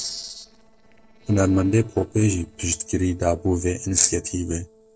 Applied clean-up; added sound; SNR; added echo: neural separator model SepFormer DNS4.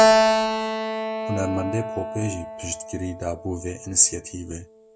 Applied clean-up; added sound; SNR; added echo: none; Keyboard (musical); -3 dB; none.